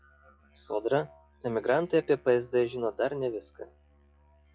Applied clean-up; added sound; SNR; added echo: classical method log-MMSE.